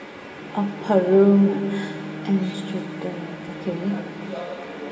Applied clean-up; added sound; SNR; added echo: none; Bowed string instrument; 15 dB; reverberation time 2.7 s.